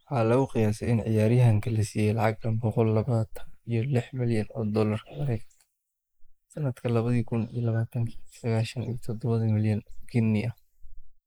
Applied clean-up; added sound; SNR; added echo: neural mask model Resemble Enhance denoiser.